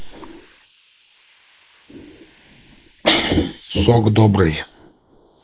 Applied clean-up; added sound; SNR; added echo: neural mask model Resemble Enhance denoiser.